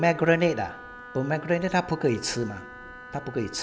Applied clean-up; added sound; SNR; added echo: none; Wind instrument, woodwind instrument; 17 dB; none.